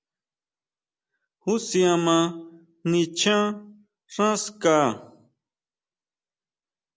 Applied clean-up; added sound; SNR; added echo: none; none; none; none.